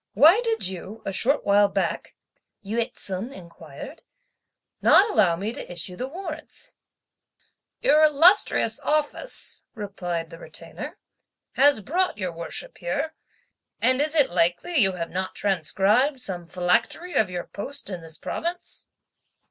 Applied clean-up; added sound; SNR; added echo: none; none; none; none.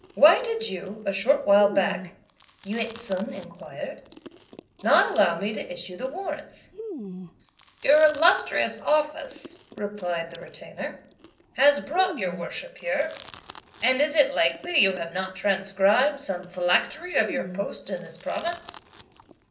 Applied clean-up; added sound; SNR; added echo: none; Chewing, mastication; 17 dB; reverberation time 0.5 s.